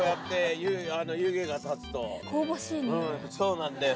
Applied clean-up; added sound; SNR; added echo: none; none; none; none.